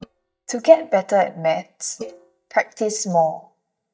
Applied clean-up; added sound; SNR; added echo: neural mask model DeepFilterNet 3.